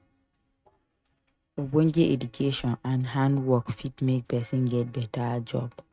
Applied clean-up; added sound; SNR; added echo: neural mask model RNNoise.